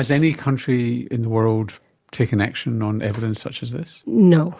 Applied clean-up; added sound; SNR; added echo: none; none; none; none.